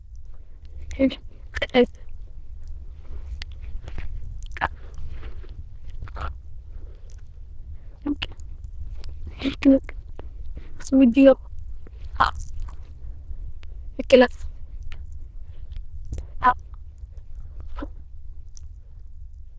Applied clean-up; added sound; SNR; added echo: neural diffusion model UNIVERSE++.